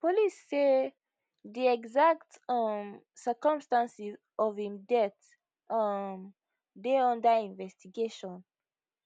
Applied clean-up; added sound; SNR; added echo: none; none; none; none.